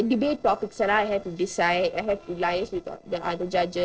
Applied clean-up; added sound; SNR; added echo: neural separator model SepFormer DNS4.